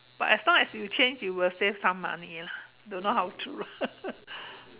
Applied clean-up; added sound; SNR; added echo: none; none; none; none.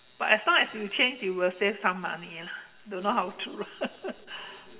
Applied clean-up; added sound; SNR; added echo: none; none; none; reverberation time 1.2 s.